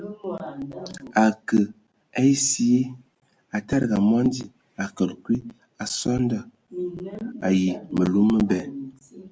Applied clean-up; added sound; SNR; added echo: none; none; none; none.